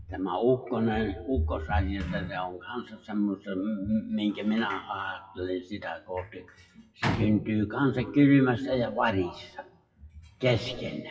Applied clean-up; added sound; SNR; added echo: classical method WPE with log-MMSE.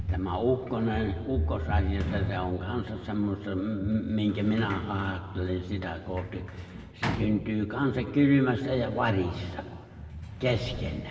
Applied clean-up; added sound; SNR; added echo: none; Sliding door; 13 dB; reverberation time 1.9 s.